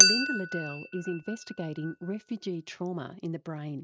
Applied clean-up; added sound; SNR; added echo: neural mask model RNNoise.